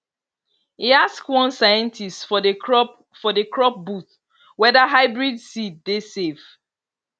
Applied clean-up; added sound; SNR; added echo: none; none; none; none.